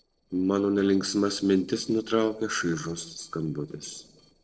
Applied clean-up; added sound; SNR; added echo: neural separator model SepFormer DNS4.